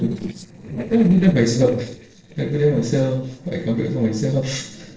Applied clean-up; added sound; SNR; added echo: neural separator model SepFormer DNS4.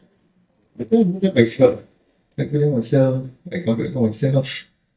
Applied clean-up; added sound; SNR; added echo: neural mask model DeepFilterNet 3.